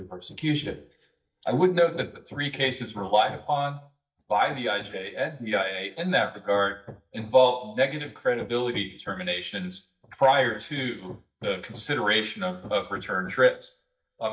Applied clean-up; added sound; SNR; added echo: neural mask model DeepFilterNet 3.